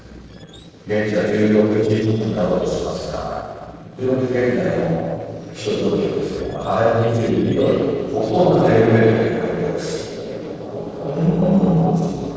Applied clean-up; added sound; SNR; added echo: neural separator model SepFormer DNS4.